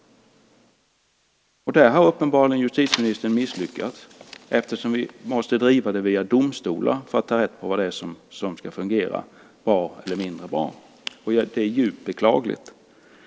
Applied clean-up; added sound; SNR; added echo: none; none; none; none.